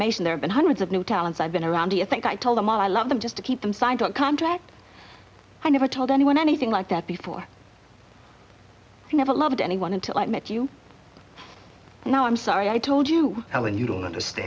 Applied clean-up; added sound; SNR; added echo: none; none; none; none.